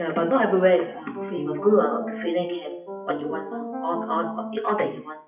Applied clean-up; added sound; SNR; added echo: classical method WPE with log-MMSE.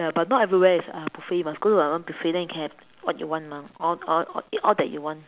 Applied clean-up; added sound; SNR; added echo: none; none; none; none.